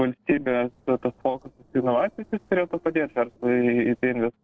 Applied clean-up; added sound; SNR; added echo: neural separator model SepFormer DNS4.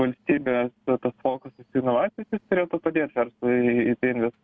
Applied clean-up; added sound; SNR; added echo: none; none; none; none.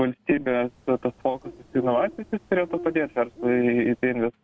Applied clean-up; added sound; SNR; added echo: none; Bird; 15 dB; none.